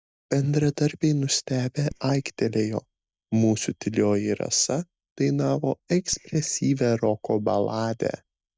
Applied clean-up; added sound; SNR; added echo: neural mask model DeepFilterNet 3.